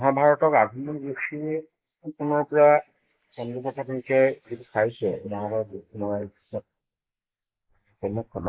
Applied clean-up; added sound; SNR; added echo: neural mask model Resemble Enhance denoiser.